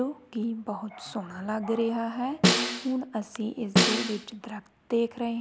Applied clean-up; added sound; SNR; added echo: none; Snare drum; -4 dB; none.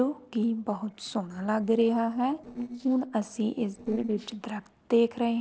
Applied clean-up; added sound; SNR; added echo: neural separator model SepFormer DNS4.